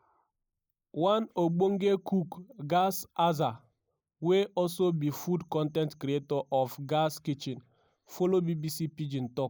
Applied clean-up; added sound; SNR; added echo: neural mask model Resemble Enhance denoiser.